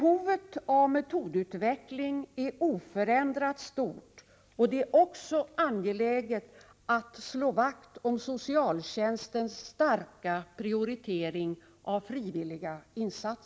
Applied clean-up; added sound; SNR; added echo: none; none; none; none.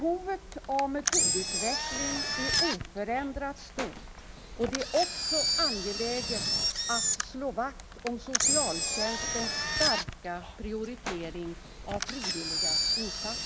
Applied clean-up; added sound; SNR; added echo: none; Engine; -3 dB; none.